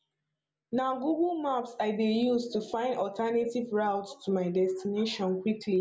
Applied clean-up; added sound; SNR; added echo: none; none; none; none.